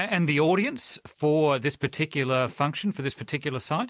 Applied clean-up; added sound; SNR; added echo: neural mask model Resemble Enhance denoiser.